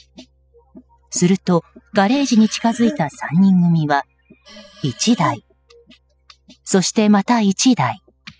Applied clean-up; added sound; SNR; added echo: classical method spectral subtraction.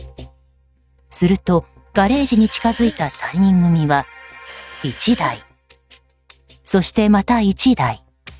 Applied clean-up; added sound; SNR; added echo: neural mask model RNNoise.